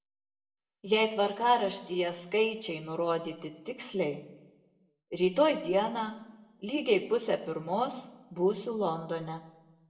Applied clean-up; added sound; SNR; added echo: none; none; none; reverberation time 0.7 s.